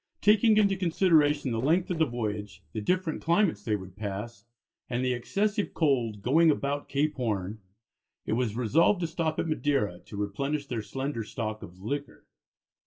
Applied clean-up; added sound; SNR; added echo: neural separator model SepFormer DNS4.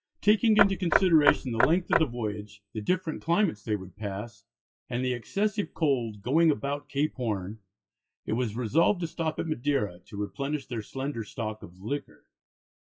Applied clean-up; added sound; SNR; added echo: classical method WPE with log-MMSE.